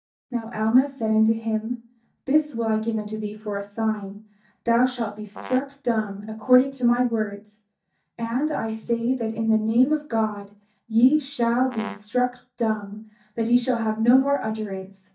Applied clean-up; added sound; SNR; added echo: neural mask model DeepFilterNet 3.